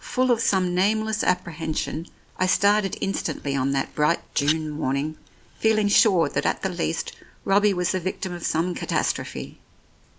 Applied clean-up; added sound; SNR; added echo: none; none; none; none.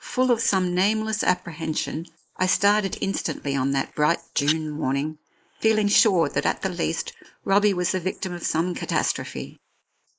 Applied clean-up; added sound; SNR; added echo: neural mask model Resemble Enhance denoiser.